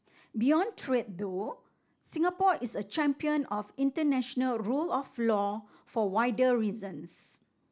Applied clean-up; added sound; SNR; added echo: none; none; none; none.